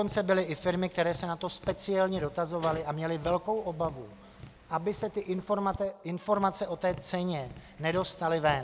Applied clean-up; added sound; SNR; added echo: none; Tap; 16 dB; none.